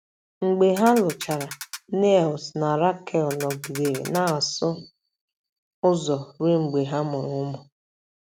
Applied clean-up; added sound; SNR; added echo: none; Ratchet, pawl; 14 dB; none.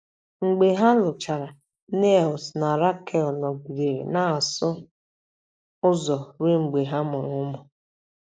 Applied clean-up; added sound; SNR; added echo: neural mask model Resemble Enhance denoiser.